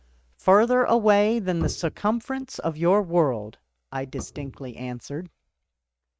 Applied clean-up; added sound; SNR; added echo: neural mask model RNNoise.